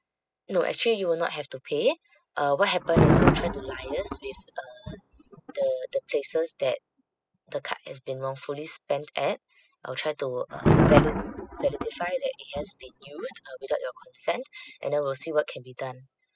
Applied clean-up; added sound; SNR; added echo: classical method spectral subtraction.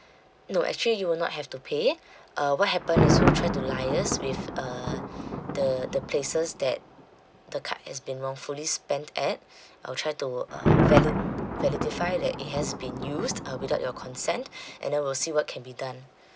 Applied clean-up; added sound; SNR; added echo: none; Thunder; 0 dB; none.